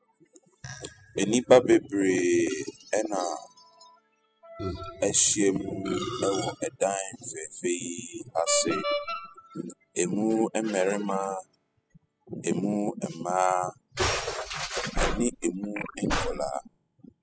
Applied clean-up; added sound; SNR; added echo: classical method spectral subtraction.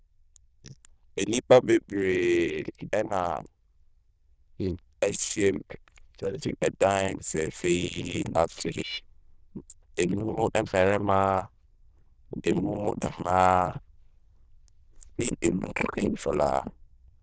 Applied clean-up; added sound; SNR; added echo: neural diffusion model UNIVERSE++.